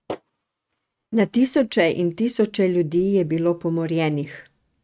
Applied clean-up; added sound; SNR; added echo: neural mask model RNNoise.